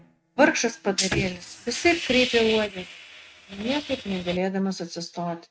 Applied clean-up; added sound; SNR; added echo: neural mask model RNNoise.